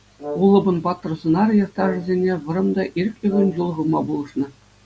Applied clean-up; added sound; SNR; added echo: none; Brass instrument; 15 dB; none.